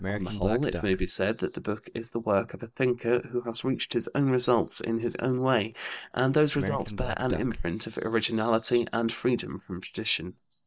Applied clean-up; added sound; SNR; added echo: neural mask model DeepFilterNet 3.